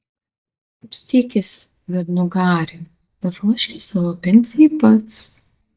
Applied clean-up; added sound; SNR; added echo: neural mask model DeepFilterNet 3.